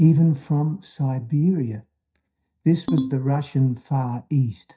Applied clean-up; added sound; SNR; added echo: neural mask model DeepFilterNet 3.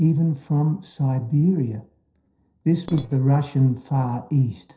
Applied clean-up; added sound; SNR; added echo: neural separator model SepFormer DNS4.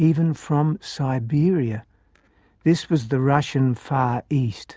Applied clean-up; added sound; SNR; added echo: none; none; none; none.